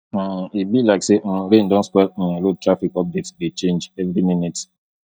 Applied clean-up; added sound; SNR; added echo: neural mask model DeepFilterNet 3.